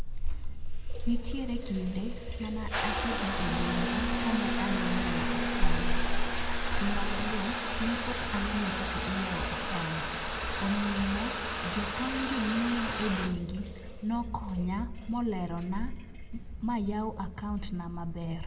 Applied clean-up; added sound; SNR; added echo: none; Trickle, dribble / Bathtub (filling or washing) / Water tap, faucet; -2 dB; reverberation time 0.6 s.